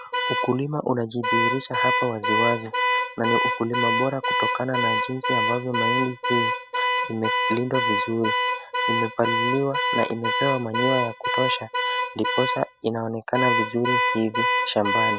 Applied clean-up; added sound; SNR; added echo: none; Alarm / Car; -2 dB; none.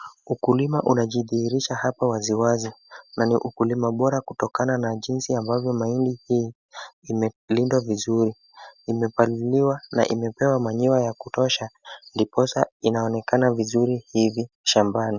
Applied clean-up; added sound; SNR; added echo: none; none; none; none.